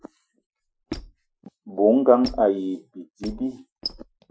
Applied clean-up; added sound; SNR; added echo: classical method Wiener filter.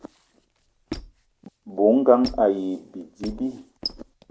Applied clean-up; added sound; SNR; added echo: none; Squeak; 15 dB; none.